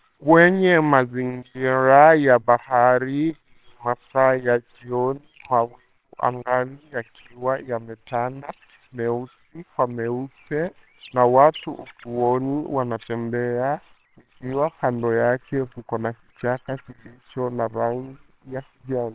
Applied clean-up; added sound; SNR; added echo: neural separator model SepFormer WHAMR!.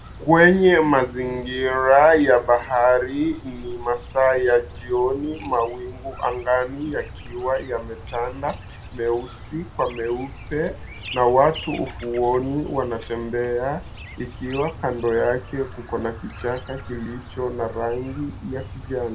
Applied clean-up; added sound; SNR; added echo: none; Chirp, tweet; 15 dB; reverberation time 0.2 s.